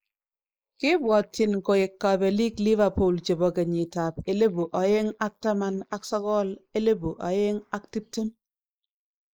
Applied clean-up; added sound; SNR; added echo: neural mask model Resemble Enhance denoiser.